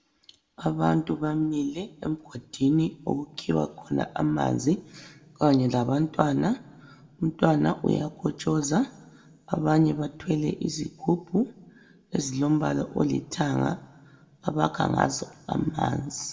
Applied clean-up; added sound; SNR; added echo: none; none; none; reverberation time 0.7 s.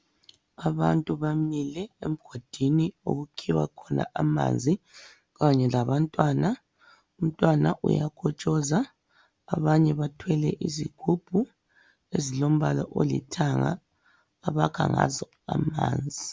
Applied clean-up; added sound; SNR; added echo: none; none; none; none.